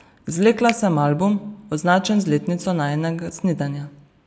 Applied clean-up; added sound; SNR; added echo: none; Finger snapping; 19 dB; none.